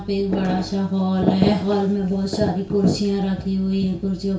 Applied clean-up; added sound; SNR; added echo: none; Bass guitar; 20 dB; reverberation time 0.4 s.